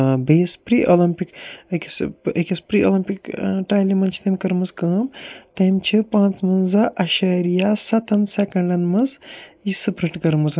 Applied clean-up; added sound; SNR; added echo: neural mask model Resemble Enhance denoiser.